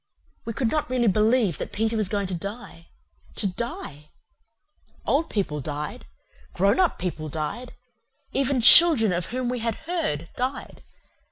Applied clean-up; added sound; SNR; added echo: none; none; none; none.